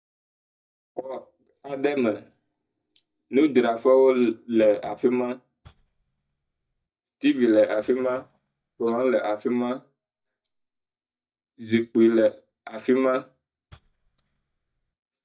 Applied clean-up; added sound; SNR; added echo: neural mask model DeepFilterNet 3.